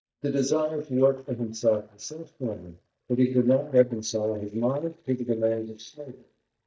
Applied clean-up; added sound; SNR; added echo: neural mask model DeepFilterNet 3.